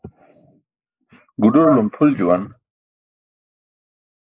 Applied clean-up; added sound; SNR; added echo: neural mask model Resemble Enhance denoiser.